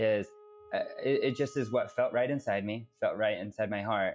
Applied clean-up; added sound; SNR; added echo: classical method log-MMSE.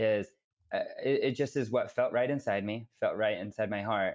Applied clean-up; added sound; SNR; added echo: none; none; none; none.